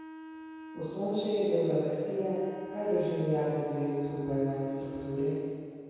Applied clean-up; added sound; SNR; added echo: none; Wind instrument, woodwind instrument; 14 dB; reverberation time 2.2 s.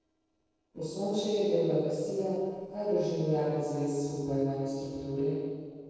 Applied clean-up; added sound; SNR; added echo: neural separator model SepFormer DNS4.